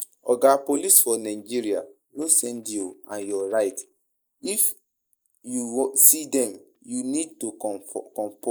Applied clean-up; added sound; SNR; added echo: neural mask model Resemble Enhance denoiser.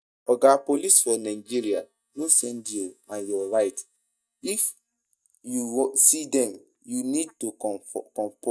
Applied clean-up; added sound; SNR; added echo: neural mask model DeepFilterNet 3.